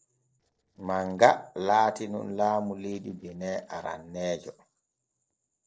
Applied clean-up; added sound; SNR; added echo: neural separator model SepFormer DNS4.